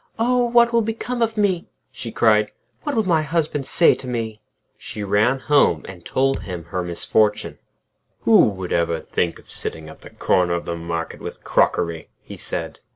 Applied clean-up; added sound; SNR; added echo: none; Thump, thud; 15 dB; none.